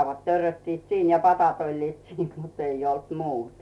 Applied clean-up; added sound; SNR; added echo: none; none; none; none.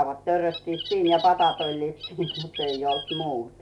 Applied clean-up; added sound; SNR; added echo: none; Bird; 11 dB; none.